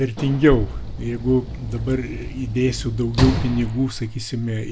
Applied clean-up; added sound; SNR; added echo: none; Sliding door / Slam; 5 dB; none.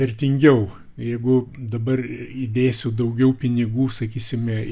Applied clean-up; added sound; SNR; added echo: none; none; none; none.